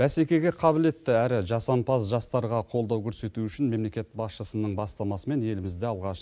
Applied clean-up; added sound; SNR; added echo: none; none; none; none.